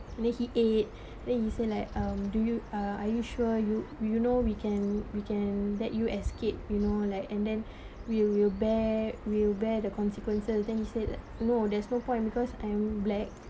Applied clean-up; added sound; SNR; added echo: none; Bird vocalization, bird call, bird song + Brass instrument; 19 dB; none.